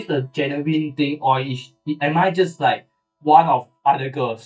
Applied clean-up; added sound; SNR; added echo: neural mask model DeepFilterNet 3.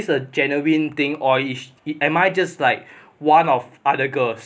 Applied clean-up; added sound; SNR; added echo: none; none; none; none.